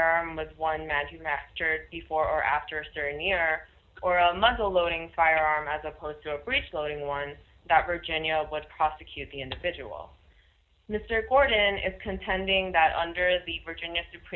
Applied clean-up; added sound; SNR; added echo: none; none; none; none.